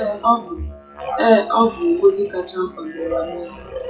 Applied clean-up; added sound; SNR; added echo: classical method WPE with log-MMSE.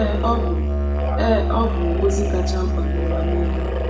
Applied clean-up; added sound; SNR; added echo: none; Musical instrument; -4 dB; reverberation time 0.8 s.